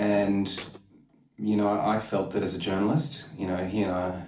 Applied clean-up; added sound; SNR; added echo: none; Thump, thud; 17 dB; reverberation time 0.4 s.